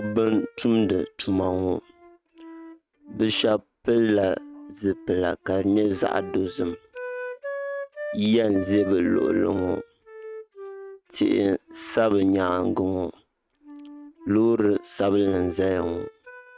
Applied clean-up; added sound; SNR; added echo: neural mask model RNNoise.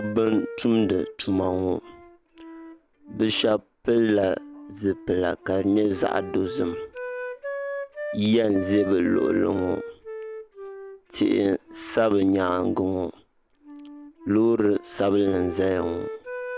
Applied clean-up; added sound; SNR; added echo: none; Wind instrument, woodwind instrument; 13 dB; none.